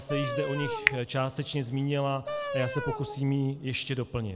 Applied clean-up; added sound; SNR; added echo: none; Wind instrument, woodwind instrument + Finger snapping; 5 dB; none.